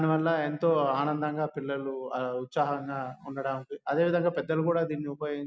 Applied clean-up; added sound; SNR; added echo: none; none; none; none.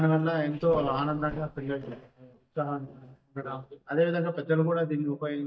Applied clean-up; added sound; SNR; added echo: neural mask model DeepFilterNet 3.